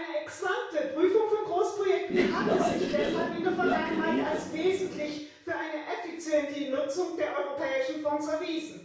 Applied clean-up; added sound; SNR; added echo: none; Train; 0 dB; reverberation time 0.6 s.